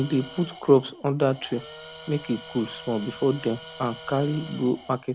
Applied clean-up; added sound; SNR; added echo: none; Tools; 17 dB; none.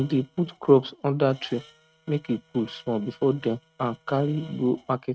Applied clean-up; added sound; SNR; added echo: neural mask model RNNoise.